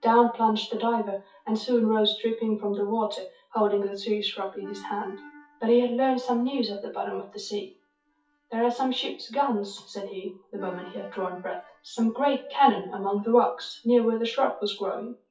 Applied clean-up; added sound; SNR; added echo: classical method WPE with log-MMSE.